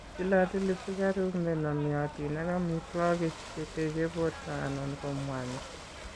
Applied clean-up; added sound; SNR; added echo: none; Ocean / Boat, Water vehicle; 13 dB; none.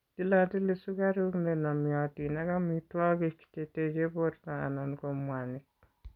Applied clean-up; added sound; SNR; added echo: none; none; none; none.